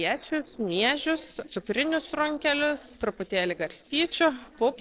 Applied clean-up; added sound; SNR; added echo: neural separator model SepFormer DNS4.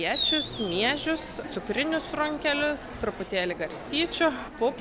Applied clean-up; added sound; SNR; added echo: none; Fireworks; 2 dB; none.